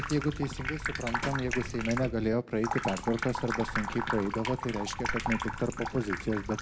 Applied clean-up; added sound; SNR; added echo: none; Sink (filling or washing) / Water tap, faucet; 4 dB; none.